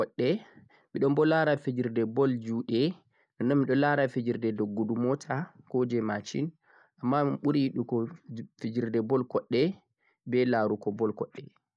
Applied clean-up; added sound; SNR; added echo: neural mask model DeepFilterNet 3.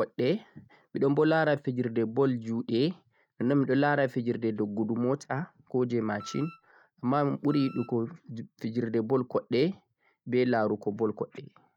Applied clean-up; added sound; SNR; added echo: neural mask model RNNoise.